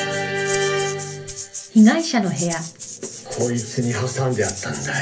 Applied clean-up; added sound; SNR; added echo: none; Rattle (instrument); 12 dB; reverberation time 0.3 s.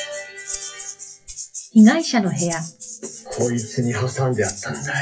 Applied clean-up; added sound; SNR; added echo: classical method WPE with log-MMSE.